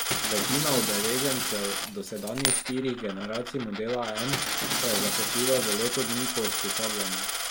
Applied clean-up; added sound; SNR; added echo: none; Shatter + Coin (dropping); -2 dB; none.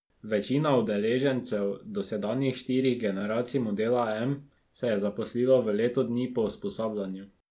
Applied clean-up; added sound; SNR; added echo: none; none; none; none.